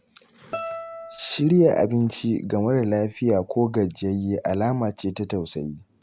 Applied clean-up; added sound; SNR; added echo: none; Guitar; 16 dB; none.